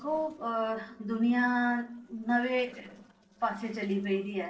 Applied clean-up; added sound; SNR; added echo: neural separator model SepFormer DNS4.